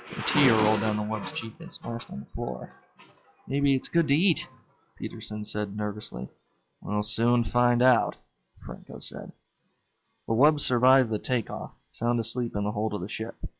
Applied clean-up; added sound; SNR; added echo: classical method log-MMSE.